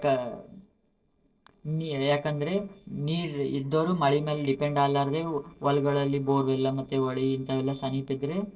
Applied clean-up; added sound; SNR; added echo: neural separator model SepFormer DNS4.